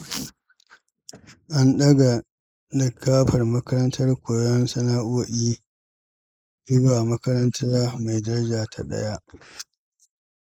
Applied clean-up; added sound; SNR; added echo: neural mask model Resemble Enhance denoiser.